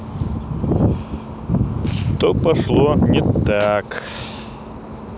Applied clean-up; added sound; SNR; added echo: none; Fart; 20 dB; none.